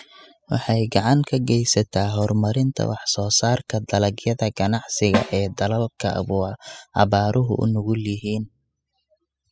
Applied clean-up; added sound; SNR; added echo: classical method spectral subtraction.